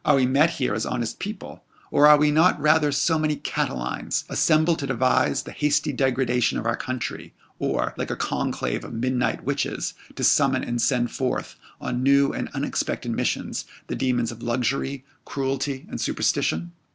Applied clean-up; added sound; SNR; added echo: none; none; none; none.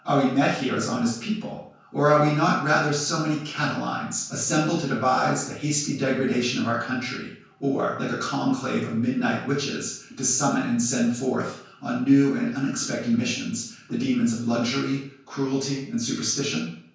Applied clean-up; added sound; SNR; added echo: none; none; none; reverberation time 0.5 s.